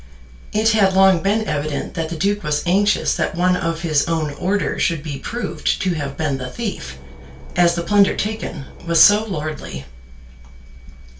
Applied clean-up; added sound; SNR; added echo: none; Engine / Boat, Water vehicle; 19 dB; reverberation time 0.2 s.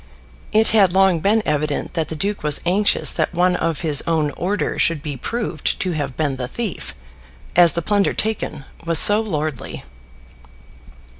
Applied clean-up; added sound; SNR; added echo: none; none; none; none.